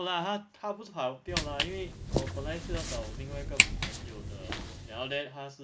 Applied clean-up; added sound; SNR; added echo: none; Walk, footsteps; -5 dB; none.